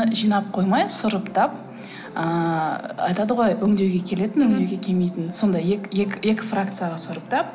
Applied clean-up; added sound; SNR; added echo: none; none; none; none.